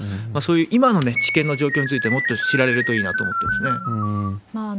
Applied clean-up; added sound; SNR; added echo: none; Keyboard (musical); 3 dB; none.